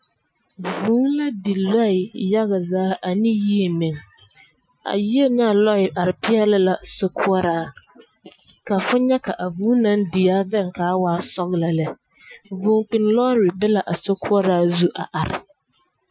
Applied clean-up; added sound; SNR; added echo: classical method Wiener filter.